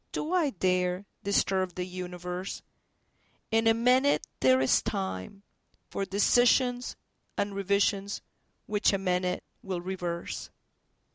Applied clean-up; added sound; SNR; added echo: none; none; none; none.